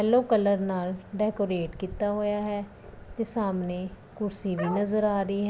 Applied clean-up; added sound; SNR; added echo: none; Bark; 9 dB; none.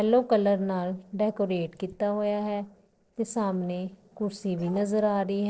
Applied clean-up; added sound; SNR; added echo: neural separator model SepFormer DNS4.